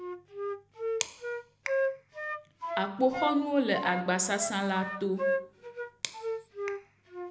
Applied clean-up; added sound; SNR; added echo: none; Wind instrument, woodwind instrument; 3 dB; reverberation time 0.7 s.